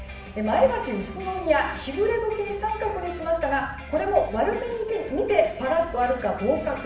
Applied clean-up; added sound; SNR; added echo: none; none; none; reverberation time 0.7 s.